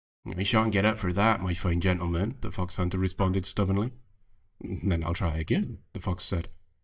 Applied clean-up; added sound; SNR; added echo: neural mask model DeepFilterNet 3.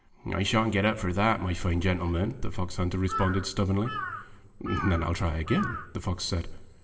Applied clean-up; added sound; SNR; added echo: none; Bird vocalization, bird call, bird song / Crow; 10 dB; reverberation time 1.3 s.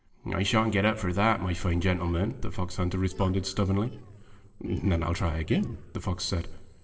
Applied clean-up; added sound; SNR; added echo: neural separator model SepFormer DNS4.